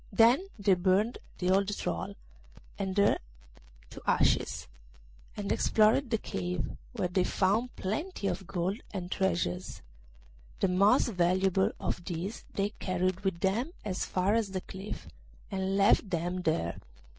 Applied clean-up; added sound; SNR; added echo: none; Thump, thud; 10 dB; none.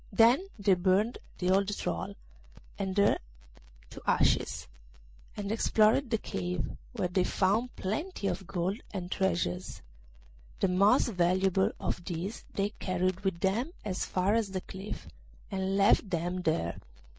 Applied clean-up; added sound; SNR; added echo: none; none; none; none.